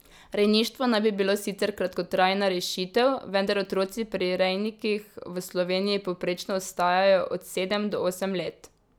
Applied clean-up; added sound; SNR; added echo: none; none; none; none.